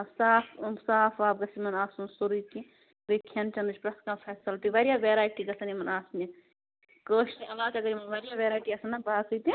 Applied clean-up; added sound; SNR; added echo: none; none; none; none.